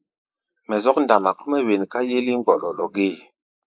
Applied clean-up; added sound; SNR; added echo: neural mask model Resemble Enhance denoiser.